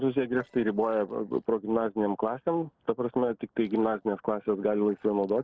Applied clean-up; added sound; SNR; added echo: neural separator model SepFormer DNS4.